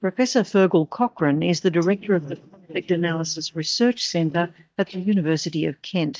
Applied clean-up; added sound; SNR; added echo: neural mask model DeepFilterNet 3.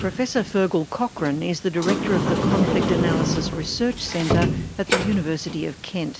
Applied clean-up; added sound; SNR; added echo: none; Sliding door; 1 dB; none.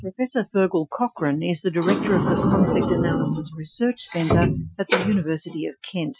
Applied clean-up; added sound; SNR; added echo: classical method Wiener filter.